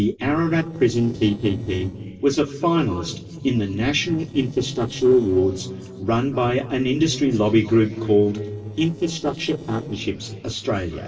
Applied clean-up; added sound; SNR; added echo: neural separator model SepFormer DNS4.